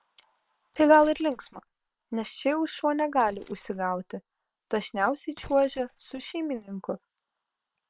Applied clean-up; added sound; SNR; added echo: neural separator model SepFormer WHAM!.